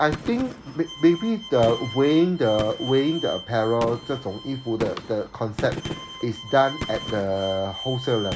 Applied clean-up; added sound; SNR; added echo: none; Gunshot, gunfire + Bowed string instrument; 11 dB; none.